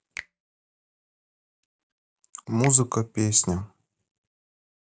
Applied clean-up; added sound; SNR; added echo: neural mask model RNNoise.